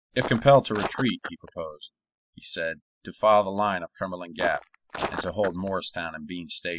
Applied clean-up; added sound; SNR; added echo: classical method spectral subtraction.